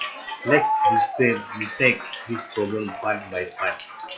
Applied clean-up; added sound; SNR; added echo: classical method WPE with log-MMSE.